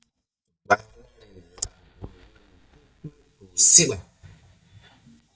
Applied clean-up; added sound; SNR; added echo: neural mask model DeepFilterNet 3.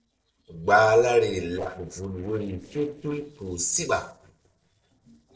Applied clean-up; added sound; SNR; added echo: neural separator model SepFormer DNS4.